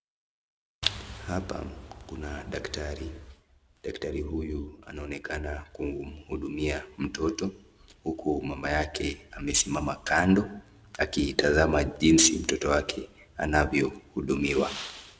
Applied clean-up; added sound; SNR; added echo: none; none; none; none.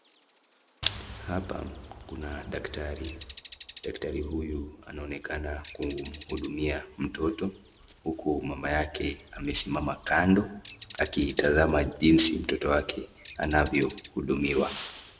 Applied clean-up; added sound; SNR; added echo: none; Bird; 10 dB; none.